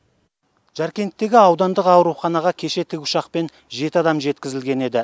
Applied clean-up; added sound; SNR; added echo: none; none; none; none.